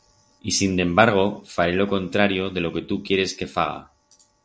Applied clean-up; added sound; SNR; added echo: none; none; none; none.